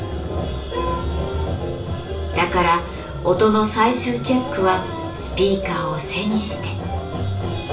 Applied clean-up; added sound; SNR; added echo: none; Fire; 18 dB; reverberation time 0.3 s.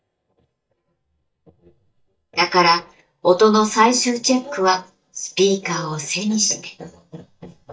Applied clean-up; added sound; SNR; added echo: neural mask model DeepFilterNet 3.